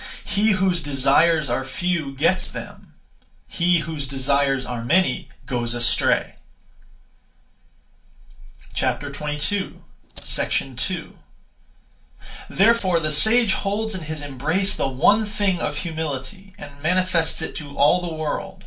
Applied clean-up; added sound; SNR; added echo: neural separator model SepFormer DNS4.